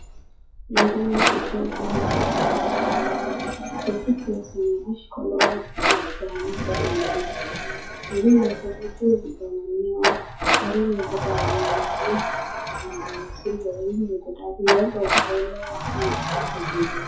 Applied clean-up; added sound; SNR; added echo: classical method WPE with log-MMSE.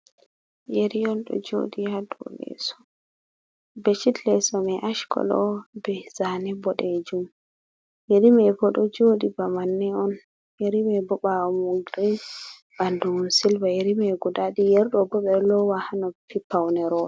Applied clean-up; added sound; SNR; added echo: none; none; none; none.